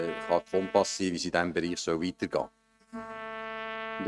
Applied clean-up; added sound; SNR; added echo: neural mask model RNNoise.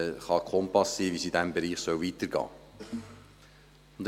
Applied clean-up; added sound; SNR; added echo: none; none; none; none.